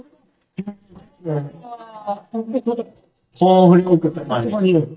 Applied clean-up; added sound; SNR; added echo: neural mask model DeepFilterNet 3.